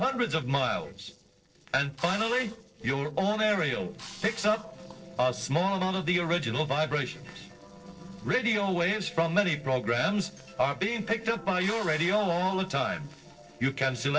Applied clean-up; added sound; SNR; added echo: neural separator model SepFormer DNS4.